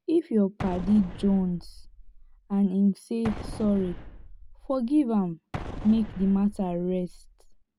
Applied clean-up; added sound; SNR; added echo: none; Explosion; 13 dB; none.